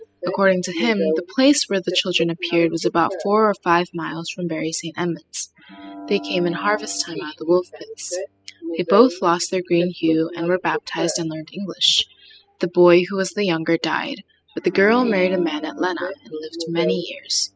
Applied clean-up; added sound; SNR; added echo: classical method spectral subtraction.